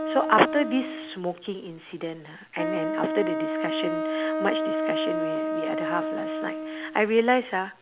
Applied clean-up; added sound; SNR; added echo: none; Wind instrument, woodwind instrument; 2 dB; none.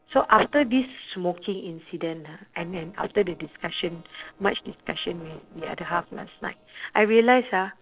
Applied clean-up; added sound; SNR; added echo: neural separator model SepFormer DNS4.